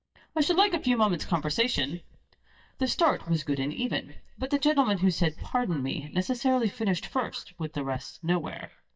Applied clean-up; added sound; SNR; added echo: neural mask model DeepFilterNet 3.